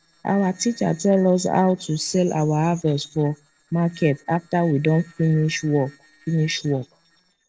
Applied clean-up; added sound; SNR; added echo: neural separator model SepFormer DNS4.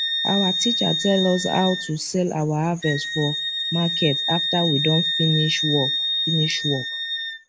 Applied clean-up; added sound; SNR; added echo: none; Wind instrument, woodwind instrument; 2 dB; none.